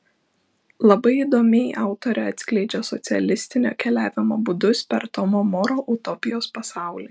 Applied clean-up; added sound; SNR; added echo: none; none; none; none.